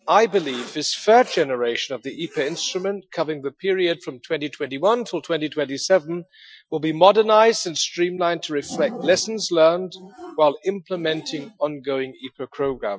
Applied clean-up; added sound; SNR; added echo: classical method Wiener filter.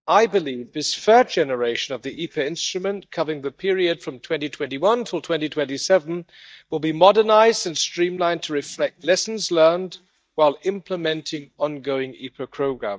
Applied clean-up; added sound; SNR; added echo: neural mask model DeepFilterNet 3.